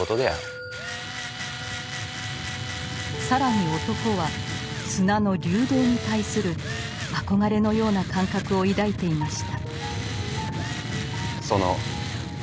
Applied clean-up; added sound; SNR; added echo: none; Tools; 11 dB; none.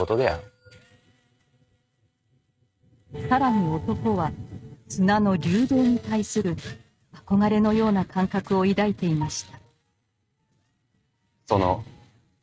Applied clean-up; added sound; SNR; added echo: neural mask model RNNoise.